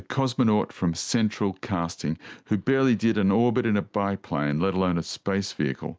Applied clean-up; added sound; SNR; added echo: none; none; none; none.